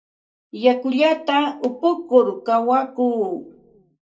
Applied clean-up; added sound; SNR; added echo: none; none; none; reverberation time 0.2 s.